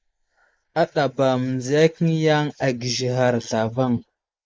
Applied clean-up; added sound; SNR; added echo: neural mask model Resemble Enhance denoiser.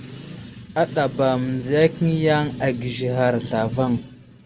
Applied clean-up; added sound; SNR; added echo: none; none; none; none.